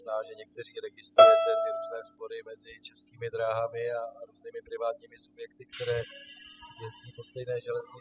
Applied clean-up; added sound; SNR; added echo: classical method spectral subtraction.